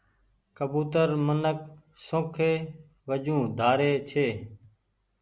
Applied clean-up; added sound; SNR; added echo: none; none; none; none.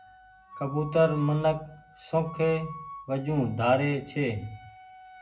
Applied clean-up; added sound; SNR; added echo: none; Wind instrument, woodwind instrument; 17 dB; reverberation time 0.4 s.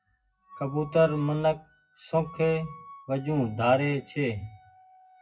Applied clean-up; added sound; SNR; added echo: classical method WPE with log-MMSE.